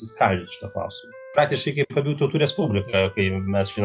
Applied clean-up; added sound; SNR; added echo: classical method log-MMSE.